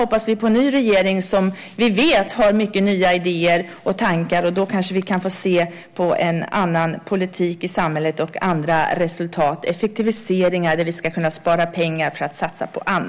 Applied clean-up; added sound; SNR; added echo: none; none; none; none.